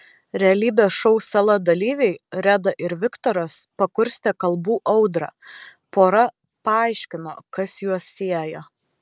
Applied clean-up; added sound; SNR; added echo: none; none; none; none.